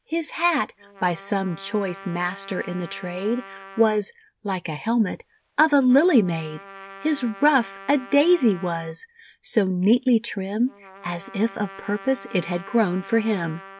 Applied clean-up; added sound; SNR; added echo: none; Trumpet; 20 dB; none.